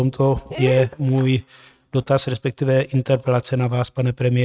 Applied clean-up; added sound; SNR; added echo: neural mask model RNNoise.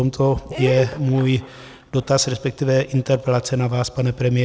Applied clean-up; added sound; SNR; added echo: none; Dog; 15 dB; none.